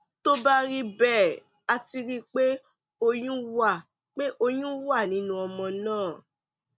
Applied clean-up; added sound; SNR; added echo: none; none; none; none.